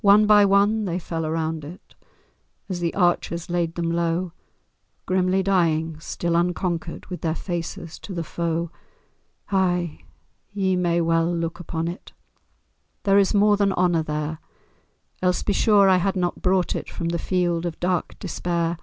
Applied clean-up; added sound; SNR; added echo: none; none; none; none.